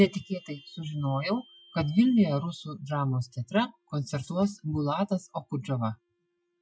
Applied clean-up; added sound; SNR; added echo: classical method Wiener filter.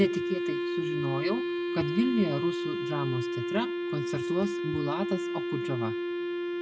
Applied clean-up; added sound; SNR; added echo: none; Wind instrument, woodwind instrument; -1 dB; none.